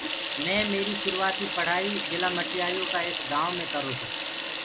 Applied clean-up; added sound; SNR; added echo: none; Sink (filling or washing) / Water tap, faucet; -2 dB; none.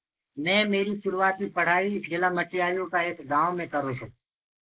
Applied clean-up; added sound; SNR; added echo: neural mask model Resemble Enhance denoiser.